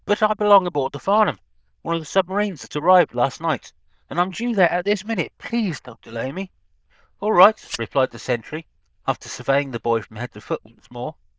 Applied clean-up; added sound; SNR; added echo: neural diffusion model UNIVERSE++.